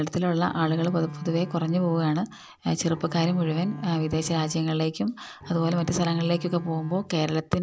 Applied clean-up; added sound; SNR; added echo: none; Bowed string instrument; 14 dB; none.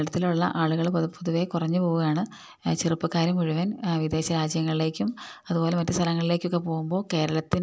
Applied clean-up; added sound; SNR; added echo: none; none; none; none.